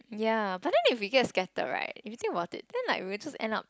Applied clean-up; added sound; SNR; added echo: none; none; none; none.